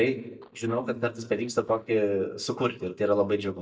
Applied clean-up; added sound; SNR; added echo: neural mask model DeepFilterNet 3.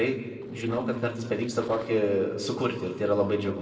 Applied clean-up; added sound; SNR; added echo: neural separator model SepFormer DNS4.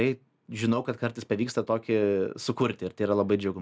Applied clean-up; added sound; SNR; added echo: none; none; none; none.